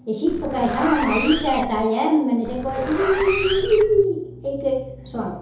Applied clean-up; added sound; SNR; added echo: none; Zipper (clothing); 9 dB; reverberation time 0.8 s.